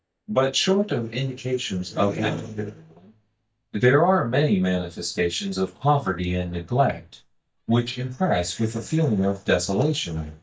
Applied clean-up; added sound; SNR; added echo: neural mask model DeepFilterNet 3.